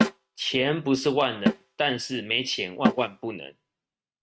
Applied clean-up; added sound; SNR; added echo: neural mask model RNNoise.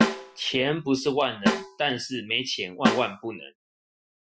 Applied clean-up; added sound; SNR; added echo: classical method Wiener filter.